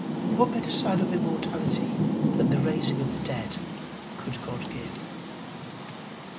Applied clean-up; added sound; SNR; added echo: none; Rain; -4 dB; reverberation time 0.2 s.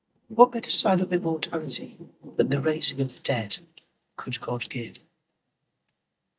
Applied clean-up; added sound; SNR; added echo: neural mask model DeepFilterNet 3.